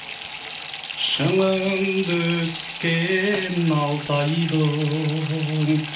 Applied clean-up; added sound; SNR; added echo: none; Fill (with liquid) / Bathtub (filling or washing); 12 dB; reverberation time 0.4 s.